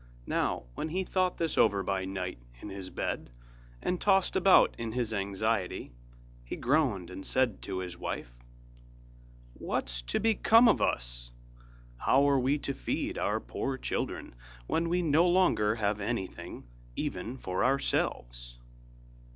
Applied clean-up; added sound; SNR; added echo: none; none; none; none.